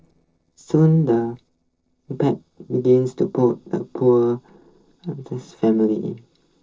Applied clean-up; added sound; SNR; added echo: neural separator model SepFormer DNS4.